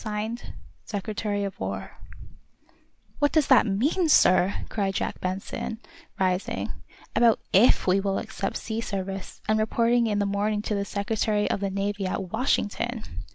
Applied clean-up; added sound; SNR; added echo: none; none; none; none.